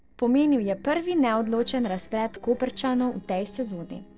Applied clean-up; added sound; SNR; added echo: neural separator model SepFormer DNS4.